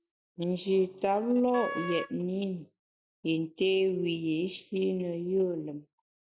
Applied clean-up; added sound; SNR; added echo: none; Wind instrument, woodwind instrument; 9 dB; none.